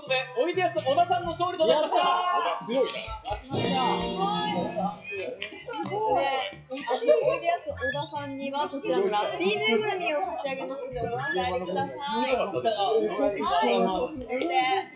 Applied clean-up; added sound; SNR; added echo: classical method WPE with log-MMSE.